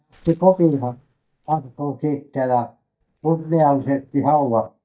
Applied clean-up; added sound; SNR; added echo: neural mask model DeepFilterNet 3.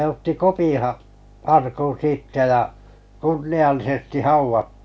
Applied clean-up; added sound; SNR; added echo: none; none; none; none.